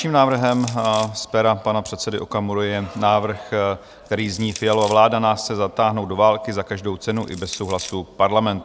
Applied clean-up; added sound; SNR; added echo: none; Crushing; 18 dB; none.